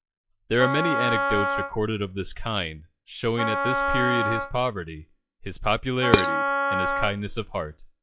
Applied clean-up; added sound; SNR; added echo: classical method log-MMSE.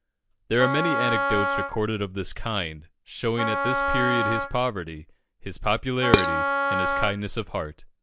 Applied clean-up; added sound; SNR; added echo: none; Wind instrument, woodwind instrument + Dishes, pots, and pans; -1 dB; none.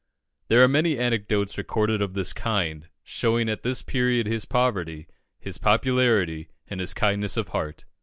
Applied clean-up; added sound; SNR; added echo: none; none; none; none.